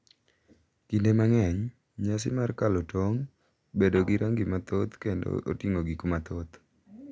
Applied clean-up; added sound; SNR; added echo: none; Guitar; 18 dB; none.